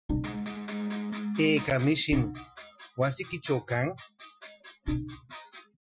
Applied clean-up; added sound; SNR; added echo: classical method Wiener filter.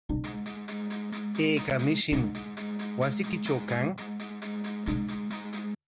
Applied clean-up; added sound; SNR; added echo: none; Bowed string instrument + Electric guitar; 2 dB; none.